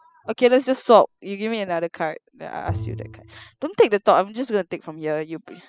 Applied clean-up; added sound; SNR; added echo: classical method spectral subtraction.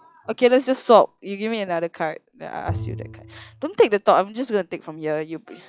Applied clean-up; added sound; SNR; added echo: classical method log-MMSE.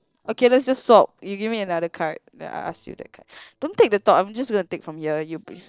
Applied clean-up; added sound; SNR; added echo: neural separator model SepFormer DNS4.